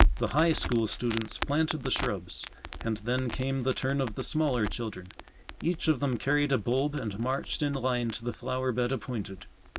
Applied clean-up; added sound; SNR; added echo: none; Crackle; 5 dB; none.